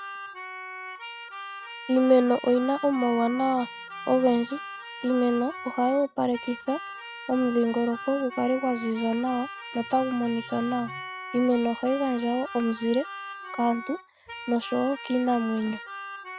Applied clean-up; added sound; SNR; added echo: none; Keyboard (musical); 12 dB; none.